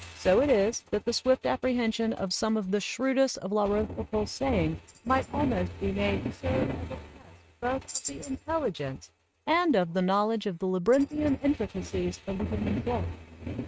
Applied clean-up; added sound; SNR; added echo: neural mask model RNNoise.